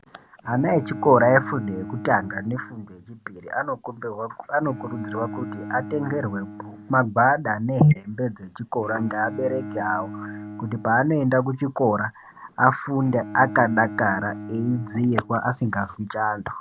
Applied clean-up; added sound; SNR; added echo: none; Bowed string instrument; 14 dB; none.